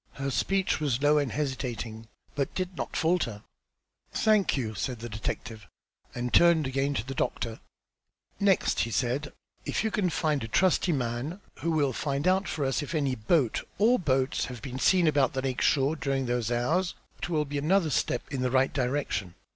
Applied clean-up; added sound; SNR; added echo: none; none; none; none.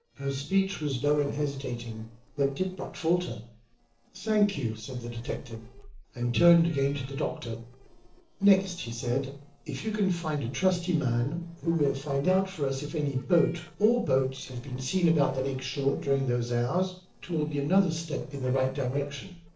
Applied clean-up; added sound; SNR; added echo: neural separator model SepFormer DNS4.